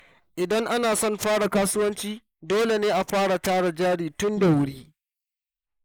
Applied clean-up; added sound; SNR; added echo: neural mask model Resemble Enhance denoiser.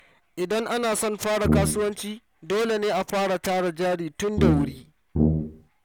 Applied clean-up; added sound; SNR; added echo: none; Brass instrument; -3 dB; none.